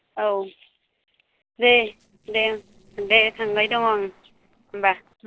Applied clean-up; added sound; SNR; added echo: neural separator model SepFormer DNS4.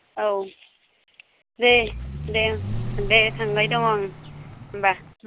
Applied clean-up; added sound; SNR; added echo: none; Vehicle; 7 dB; none.